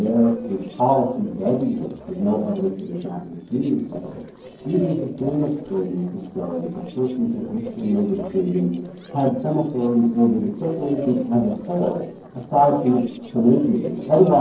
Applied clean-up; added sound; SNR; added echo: neural separator model SepFormer DNS4.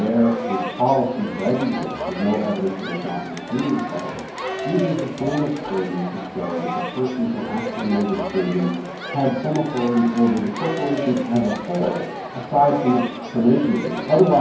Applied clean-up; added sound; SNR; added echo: none; Crowd; 8 dB; reverberation time 0.9 s.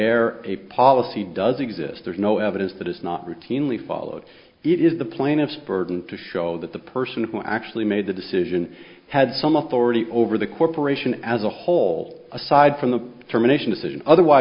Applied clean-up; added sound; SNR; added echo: none; none; none; none.